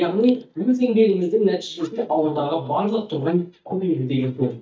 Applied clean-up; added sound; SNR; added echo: neural mask model DeepFilterNet 3.